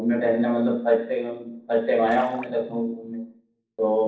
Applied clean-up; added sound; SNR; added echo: neural separator model SepFormer DNS4.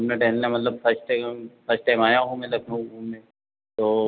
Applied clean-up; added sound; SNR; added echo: none; none; none; none.